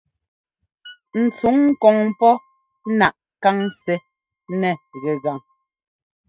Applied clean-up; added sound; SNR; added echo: neural mask model RNNoise.